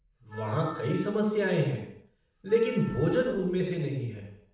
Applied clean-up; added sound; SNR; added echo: none; Wind instrument, woodwind instrument; 19 dB; reverberation time 0.7 s.